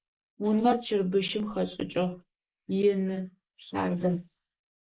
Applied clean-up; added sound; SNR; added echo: neural mask model Resemble Enhance denoiser.